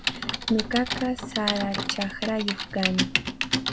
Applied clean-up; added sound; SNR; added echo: none; Typing; 0 dB; none.